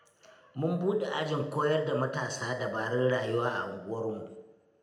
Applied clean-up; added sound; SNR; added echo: none; none; none; reverberation time 0.7 s.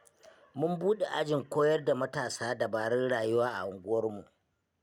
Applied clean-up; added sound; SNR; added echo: none; none; none; none.